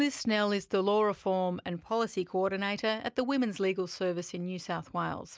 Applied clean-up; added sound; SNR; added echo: none; none; none; none.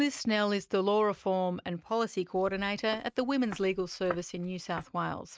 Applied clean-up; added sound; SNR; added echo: neural mask model RNNoise.